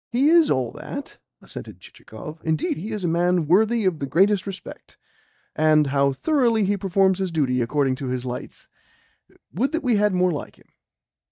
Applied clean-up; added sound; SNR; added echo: neural mask model DeepFilterNet 3.